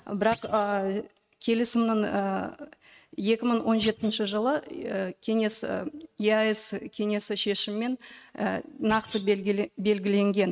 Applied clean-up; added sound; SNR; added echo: neural mask model RNNoise.